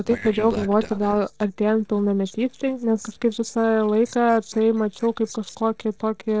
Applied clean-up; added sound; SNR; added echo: neural separator model SepFormer DNS4.